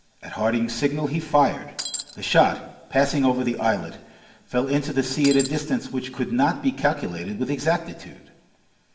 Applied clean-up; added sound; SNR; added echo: none; Shatter; 7 dB; reverberation time 1.0 s.